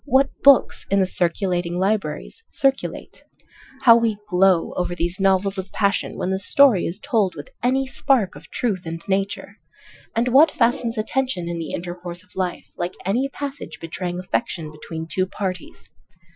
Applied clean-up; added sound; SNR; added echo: classical method Wiener filter.